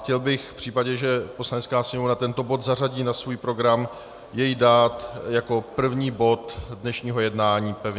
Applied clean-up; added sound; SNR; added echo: none; none; none; none.